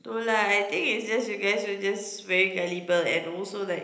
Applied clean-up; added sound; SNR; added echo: none; none; none; reverberation time 1.0 s.